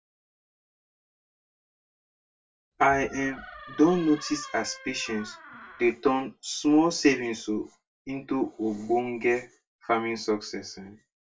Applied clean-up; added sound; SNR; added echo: none; Door; 16 dB; reverberation time 0.1 s.